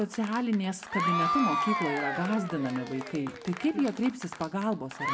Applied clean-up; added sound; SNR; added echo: none; Applause / Crowd / Cheering; 3 dB; reverberation time 0.3 s.